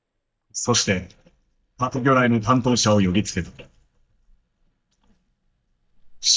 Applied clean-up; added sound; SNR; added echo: neural mask model DeepFilterNet 3.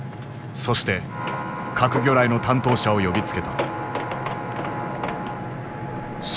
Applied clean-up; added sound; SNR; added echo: none; none; none; none.